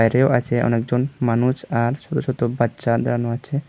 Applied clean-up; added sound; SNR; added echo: none; none; none; none.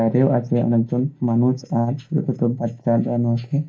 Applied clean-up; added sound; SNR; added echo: neural mask model DeepFilterNet 3.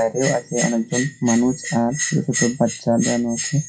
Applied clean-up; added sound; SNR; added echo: classical method WPE with log-MMSE.